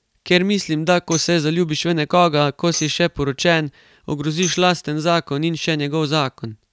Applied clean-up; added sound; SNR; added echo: none; Tambourine; 16 dB; none.